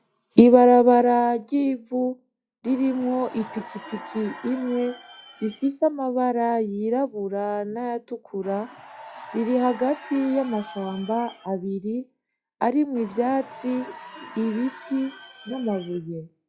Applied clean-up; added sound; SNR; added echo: classical method log-MMSE.